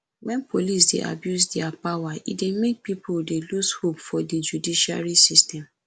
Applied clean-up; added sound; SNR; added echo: none; none; none; none.